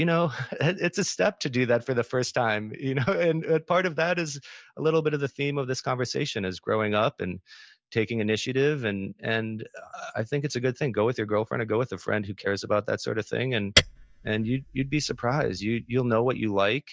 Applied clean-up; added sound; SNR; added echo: neural mask model DeepFilterNet 3.